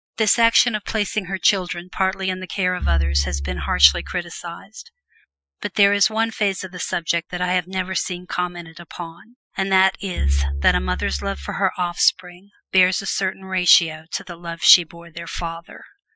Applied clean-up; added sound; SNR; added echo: classical method Wiener filter.